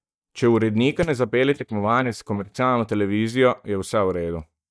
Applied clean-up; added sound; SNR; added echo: neural mask model DeepFilterNet 3.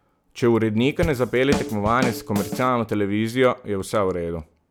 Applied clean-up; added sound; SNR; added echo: none; Drum / Drum kit; 6 dB; none.